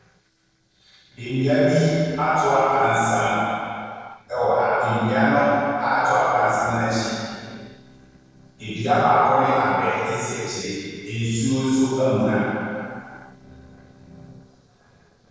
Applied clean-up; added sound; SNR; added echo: neural separator model SepFormer DNS4.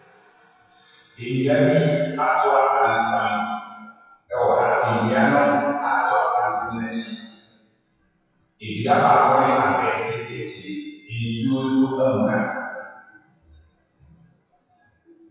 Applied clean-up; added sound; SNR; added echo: classical method WPE with log-MMSE.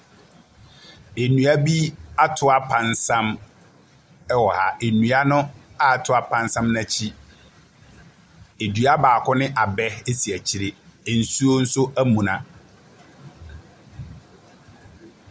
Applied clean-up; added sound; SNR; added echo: none; none; none; none.